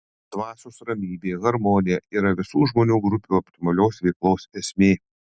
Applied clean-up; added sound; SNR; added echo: none; none; none; none.